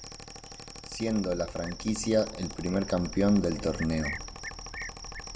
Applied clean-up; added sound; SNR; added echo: none; Mechanical fan + Cricket; 11 dB; none.